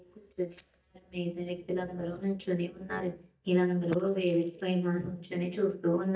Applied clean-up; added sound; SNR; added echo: neural mask model DeepFilterNet 3.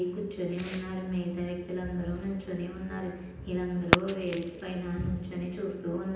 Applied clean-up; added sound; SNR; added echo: none; Fireworks; 3 dB; reverberation time 0.9 s.